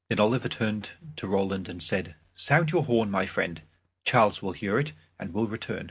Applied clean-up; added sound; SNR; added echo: none; none; none; none.